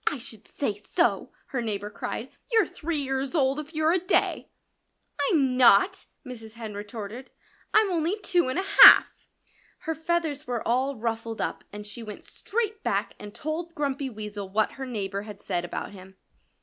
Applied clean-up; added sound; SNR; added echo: none; none; none; none.